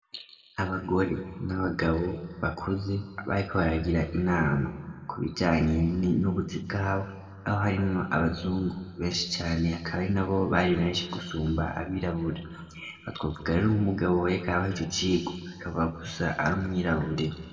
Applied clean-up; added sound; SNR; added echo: none; none; none; reverberation time 1.5 s.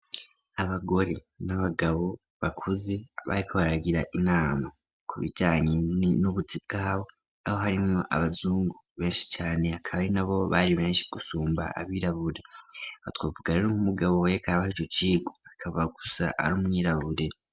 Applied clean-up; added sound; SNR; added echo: none; none; none; none.